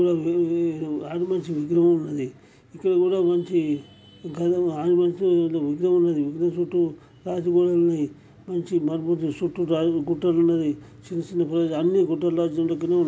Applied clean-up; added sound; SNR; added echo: none; none; none; none.